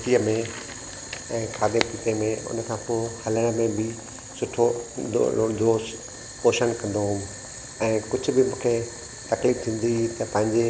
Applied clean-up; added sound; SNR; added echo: none; Boiling; 13 dB; none.